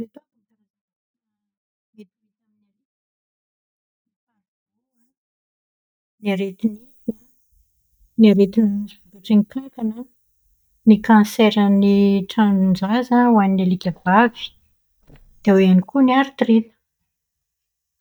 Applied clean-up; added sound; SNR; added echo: neural mask model DeepFilterNet 3.